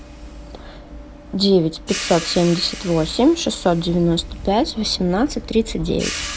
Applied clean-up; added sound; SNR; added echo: none; Hi-hat; 15 dB; none.